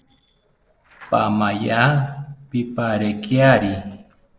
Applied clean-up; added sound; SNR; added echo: neural separator model SepFormer DNS4.